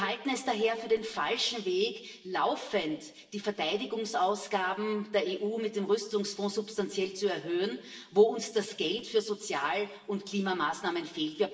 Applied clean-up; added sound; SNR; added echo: none; none; none; reverberation time 0.9 s.